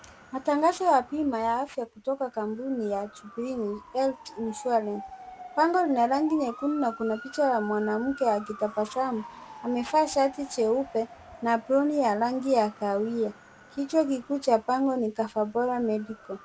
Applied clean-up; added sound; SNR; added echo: none; Motor vehicle (road) / Siren; 19 dB; none.